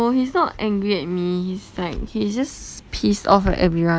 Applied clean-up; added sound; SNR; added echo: none; none; none; none.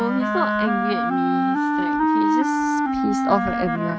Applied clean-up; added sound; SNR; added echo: neural mask model RNNoise.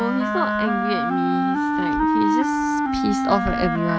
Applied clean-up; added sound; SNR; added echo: none; Wind instrument, woodwind instrument; -4 dB; none.